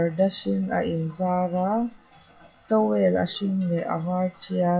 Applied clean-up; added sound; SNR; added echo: classical method WPE with log-MMSE.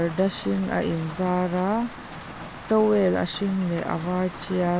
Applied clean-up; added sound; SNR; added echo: none; none; none; none.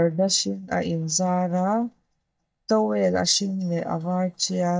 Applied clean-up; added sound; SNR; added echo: neural mask model DeepFilterNet 3.